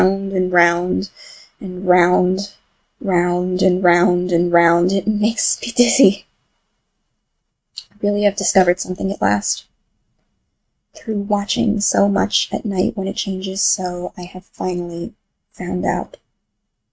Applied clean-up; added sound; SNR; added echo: neural mask model RNNoise.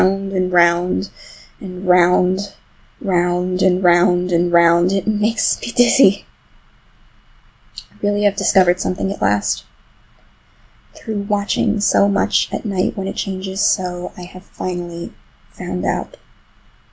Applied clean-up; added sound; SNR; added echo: none; Cowbell; 20 dB; none.